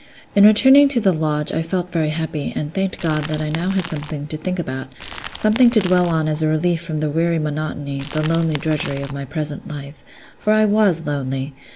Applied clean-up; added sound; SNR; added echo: none; Crumpling, crinkling / Crackle; 13 dB; none.